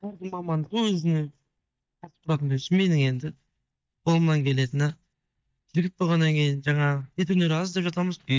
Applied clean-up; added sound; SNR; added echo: neural mask model DeepFilterNet 3.